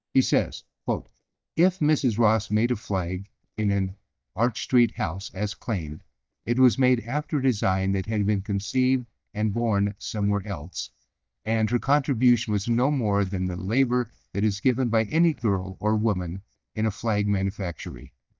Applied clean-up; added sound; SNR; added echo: neural mask model DeepFilterNet 3.